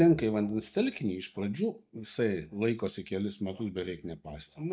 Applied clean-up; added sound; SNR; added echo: neural mask model DeepFilterNet 3.